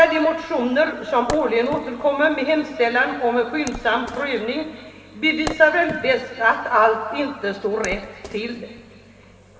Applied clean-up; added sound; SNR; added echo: none; Wood; 18 dB; reverberation time 2.3 s.